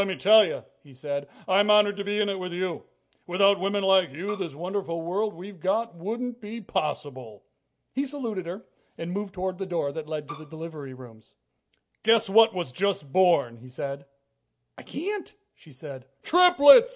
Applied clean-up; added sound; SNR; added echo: none; Bowed string instrument; 17 dB; none.